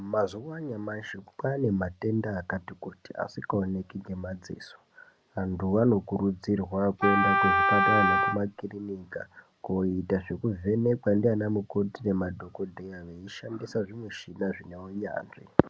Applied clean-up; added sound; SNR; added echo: none; Wind instrument, woodwind instrument; -4 dB; none.